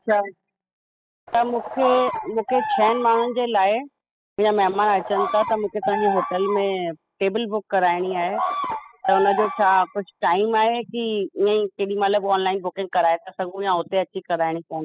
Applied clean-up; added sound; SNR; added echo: classical method spectral subtraction.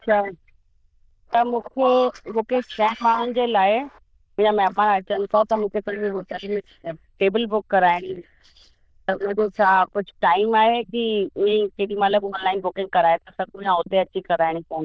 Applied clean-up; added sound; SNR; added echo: neural diffusion model UNIVERSE++.